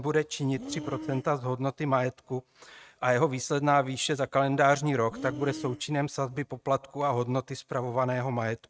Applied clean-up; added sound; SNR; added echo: neural mask model RNNoise.